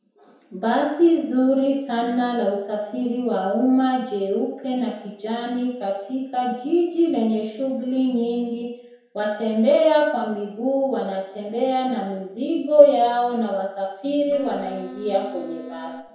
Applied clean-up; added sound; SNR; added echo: none; Wind instrument, woodwind instrument; 15 dB; reverberation time 0.7 s.